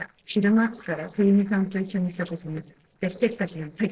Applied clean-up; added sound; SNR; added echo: neural separator model SepFormer DNS4.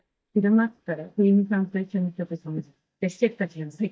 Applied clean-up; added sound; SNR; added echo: neural mask model DeepFilterNet 3.